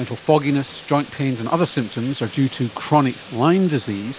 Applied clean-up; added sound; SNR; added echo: none; Bathtub (filling or washing); 16 dB; none.